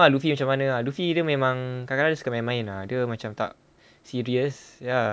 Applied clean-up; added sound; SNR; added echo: none; none; none; none.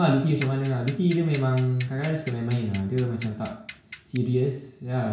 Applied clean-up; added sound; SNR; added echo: none; Clock; 13 dB; reverberation time 0.6 s.